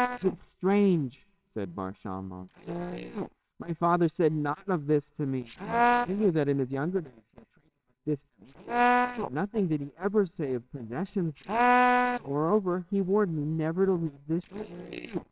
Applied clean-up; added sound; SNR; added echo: neural separator model SepFormer WHAMR!.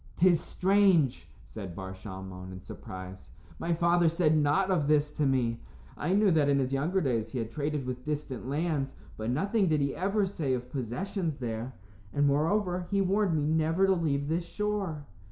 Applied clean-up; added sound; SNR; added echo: none; none; none; none.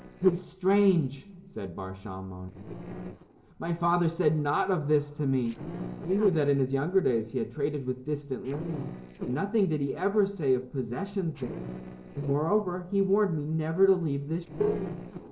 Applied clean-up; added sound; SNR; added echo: neural separator model SepFormer DNS4.